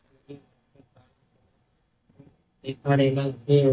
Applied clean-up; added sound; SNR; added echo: neural mask model DeepFilterNet 3.